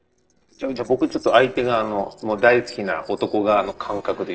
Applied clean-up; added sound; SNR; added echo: neural separator model SepFormer DNS4.